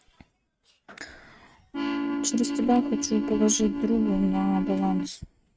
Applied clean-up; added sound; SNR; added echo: neural mask model RNNoise.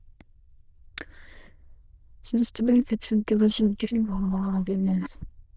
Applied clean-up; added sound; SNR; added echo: neural diffusion model UNIVERSE++.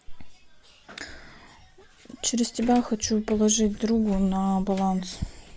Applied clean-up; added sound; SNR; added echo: none; none; none; none.